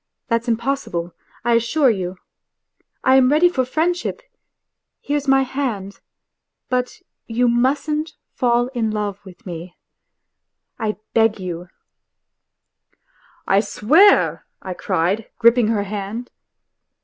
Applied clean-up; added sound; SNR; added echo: none; none; none; none.